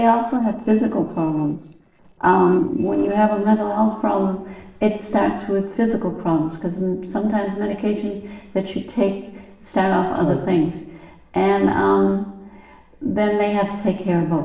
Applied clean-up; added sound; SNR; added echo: neural separator model SepFormer DNS4.